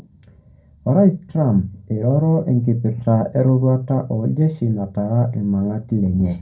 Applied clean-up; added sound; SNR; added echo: none; none; none; reverberation time 0.2 s.